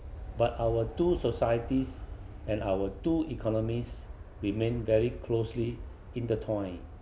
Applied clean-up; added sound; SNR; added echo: none; Aircraft; 11 dB; none.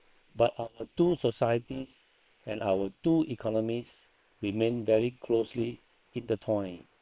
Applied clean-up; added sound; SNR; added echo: neural separator model SepFormer WHAM!.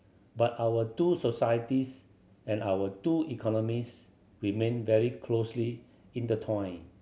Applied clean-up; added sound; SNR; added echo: none; none; none; none.